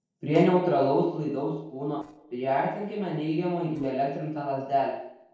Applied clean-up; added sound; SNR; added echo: neural separator model SepFormer DNS4.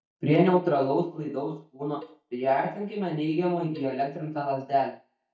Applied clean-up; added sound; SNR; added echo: neural mask model DeepFilterNet 3.